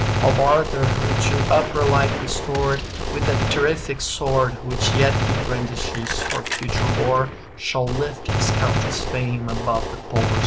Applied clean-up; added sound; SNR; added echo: none; Gunshot, gunfire; 0 dB; none.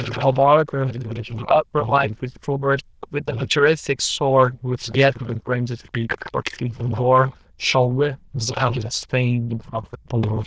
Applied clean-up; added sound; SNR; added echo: neural diffusion model UNIVERSE++.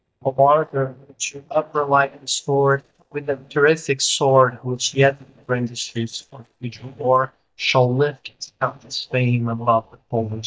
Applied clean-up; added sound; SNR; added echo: neural mask model DeepFilterNet 3.